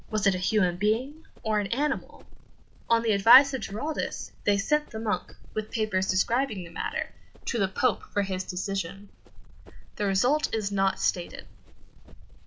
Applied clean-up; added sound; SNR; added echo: none; Run; 14 dB; none.